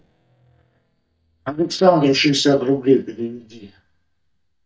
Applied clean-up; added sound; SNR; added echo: neural mask model DeepFilterNet 3.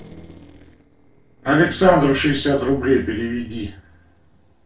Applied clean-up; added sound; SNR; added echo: neural separator model SepFormer DNS4.